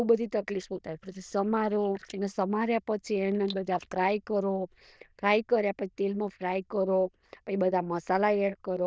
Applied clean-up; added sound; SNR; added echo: neural diffusion model UNIVERSE++.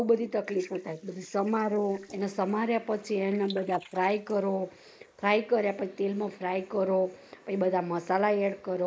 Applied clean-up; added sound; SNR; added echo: neural mask model Resemble Enhance denoiser.